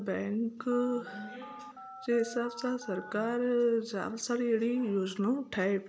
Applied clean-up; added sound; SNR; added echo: none; Telephone; 15 dB; none.